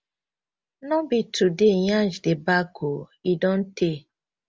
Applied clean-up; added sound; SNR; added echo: none; none; none; none.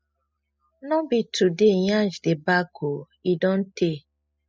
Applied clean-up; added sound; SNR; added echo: classical method spectral subtraction.